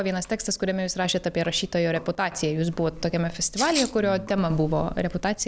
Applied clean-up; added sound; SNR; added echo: none; Rattle (instrument); 6 dB; none.